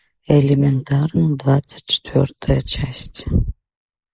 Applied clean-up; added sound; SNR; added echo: neural mask model Resemble Enhance denoiser.